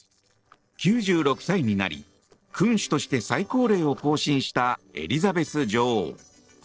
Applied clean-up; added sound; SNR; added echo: neural separator model SepFormer DNS4.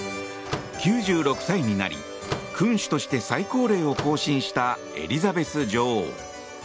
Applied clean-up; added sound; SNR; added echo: none; Siren + Slam / Microwave oven; 13 dB; none.